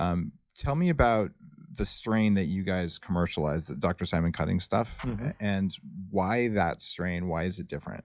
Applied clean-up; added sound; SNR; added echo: classical method log-MMSE.